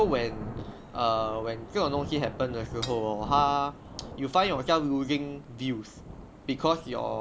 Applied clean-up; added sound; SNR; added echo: none; Thunder / Rain + Cutlery, silverware / Dishes, pots, and pans; 12 dB; none.